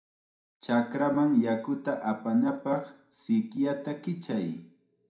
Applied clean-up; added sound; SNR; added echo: none; none; none; reverberation time 0.4 s.